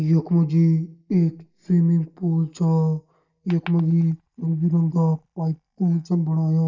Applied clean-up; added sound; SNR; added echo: neural mask model DeepFilterNet 3.